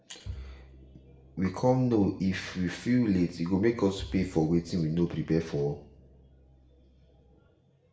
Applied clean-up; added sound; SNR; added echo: none; Bowed string instrument; 19 dB; reverberation time 0.5 s.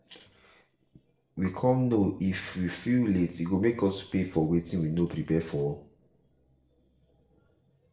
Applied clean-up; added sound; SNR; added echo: neural separator model SepFormer DNS4.